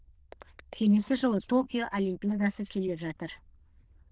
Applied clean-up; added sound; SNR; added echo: neural diffusion model UNIVERSE++.